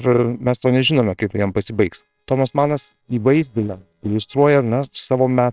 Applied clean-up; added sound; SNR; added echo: neural separator model SepFormer WHAMR!.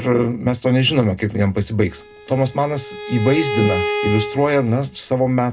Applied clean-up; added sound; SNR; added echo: none; Bowed string instrument; 8 dB; reverberation time 0.2 s.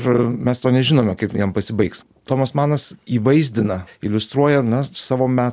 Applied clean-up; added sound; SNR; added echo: none; none; none; none.